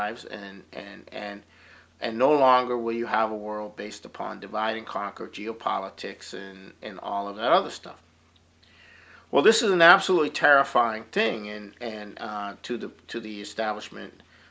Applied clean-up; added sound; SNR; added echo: none; none; none; none.